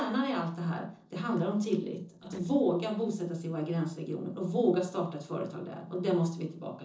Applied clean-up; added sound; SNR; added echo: neural separator model SepFormer DNS4.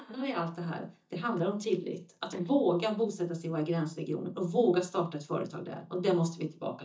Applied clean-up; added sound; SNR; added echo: neural mask model DeepFilterNet 3.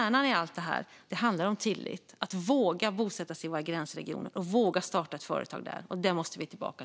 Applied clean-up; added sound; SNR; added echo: none; none; none; none.